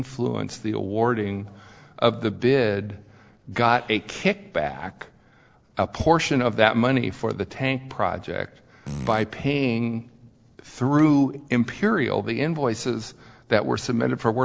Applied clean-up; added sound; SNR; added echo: neural separator model SepFormer DNS4.